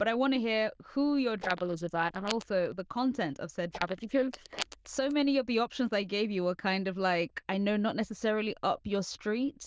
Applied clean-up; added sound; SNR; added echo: neural diffusion model UNIVERSE++.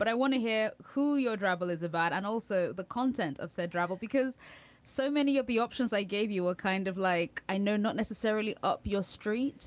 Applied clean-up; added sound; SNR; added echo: none; none; none; none.